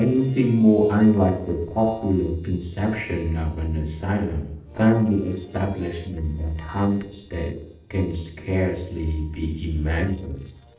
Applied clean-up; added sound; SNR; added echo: neural separator model SepFormer DNS4.